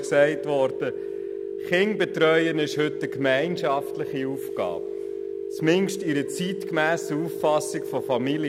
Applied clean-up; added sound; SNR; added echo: none; Telephone; 6 dB; none.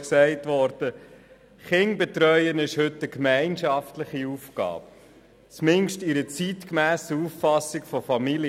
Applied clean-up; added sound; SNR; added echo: none; none; none; none.